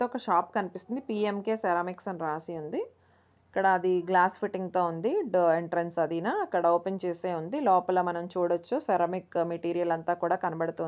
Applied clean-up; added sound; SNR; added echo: none; none; none; none.